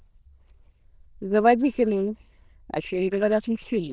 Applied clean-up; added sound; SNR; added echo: neural diffusion model UNIVERSE++.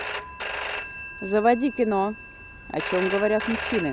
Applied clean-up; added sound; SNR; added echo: none; Telephone; 8 dB; none.